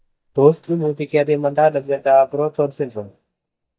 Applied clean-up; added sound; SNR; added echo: neural mask model DeepFilterNet 3.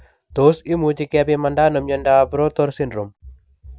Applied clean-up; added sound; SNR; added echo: none; none; none; none.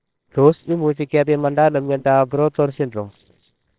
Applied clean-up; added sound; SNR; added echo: neural separator model SepFormer WHAMR!.